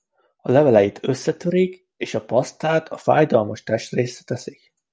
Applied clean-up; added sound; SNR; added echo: none; none; none; none.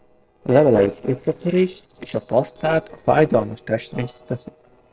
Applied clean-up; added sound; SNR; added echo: neural separator model SepFormer DNS4.